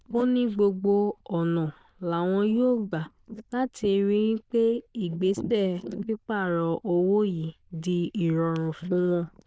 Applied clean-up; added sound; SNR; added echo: neural diffusion model UNIVERSE++.